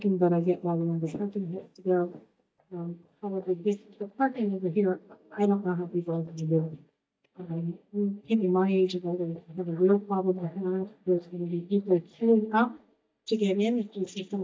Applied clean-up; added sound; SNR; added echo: neural mask model DeepFilterNet 3.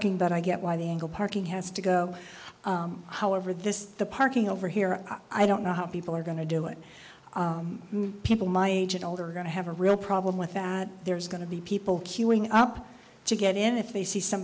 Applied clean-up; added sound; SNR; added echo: none; none; none; none.